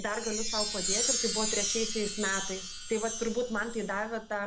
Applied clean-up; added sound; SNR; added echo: none; Chime; 0 dB; none.